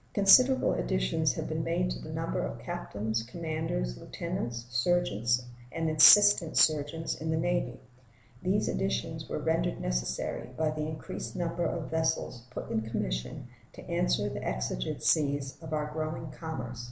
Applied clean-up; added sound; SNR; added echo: none; none; none; none.